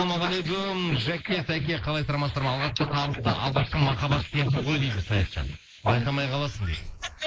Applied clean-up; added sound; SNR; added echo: neural mask model Resemble Enhance denoiser.